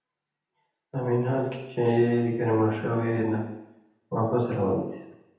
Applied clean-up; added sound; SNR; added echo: none; none; none; reverberation time 0.8 s.